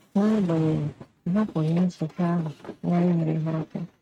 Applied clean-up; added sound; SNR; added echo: neural mask model RNNoise.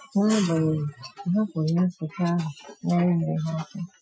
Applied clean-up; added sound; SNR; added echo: classical method Wiener filter.